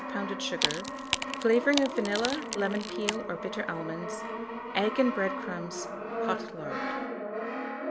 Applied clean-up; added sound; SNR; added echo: none; Brass instrument + Wood; 3 dB; none.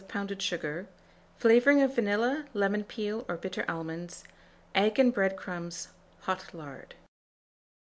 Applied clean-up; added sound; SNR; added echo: none; none; none; none.